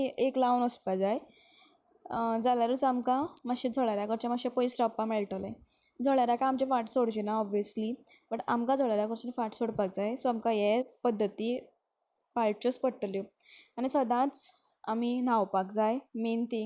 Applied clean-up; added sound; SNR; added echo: neural mask model Resemble Enhance denoiser.